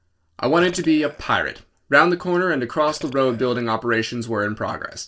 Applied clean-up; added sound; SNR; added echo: neural separator model SepFormer DNS4.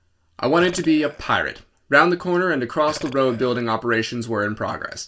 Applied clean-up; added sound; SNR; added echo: none; Burping, eructation; 18 dB; reverberation time 0.2 s.